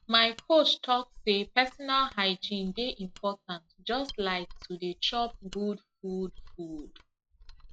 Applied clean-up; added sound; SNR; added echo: classical method log-MMSE.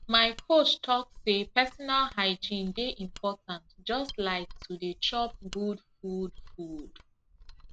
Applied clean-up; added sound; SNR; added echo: none; Mechanisms; 18 dB; none.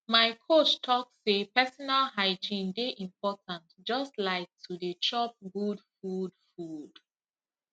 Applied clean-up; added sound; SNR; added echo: none; none; none; none.